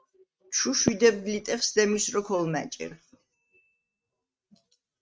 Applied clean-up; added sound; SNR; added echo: neural mask model RNNoise.